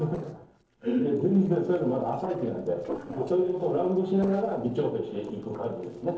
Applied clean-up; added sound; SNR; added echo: neural separator model SepFormer DNS4.